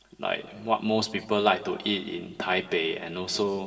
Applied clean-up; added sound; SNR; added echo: none; none; none; reverberation time 1.5 s.